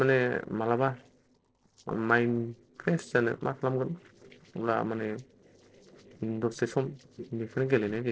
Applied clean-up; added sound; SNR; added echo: neural separator model SepFormer DNS4.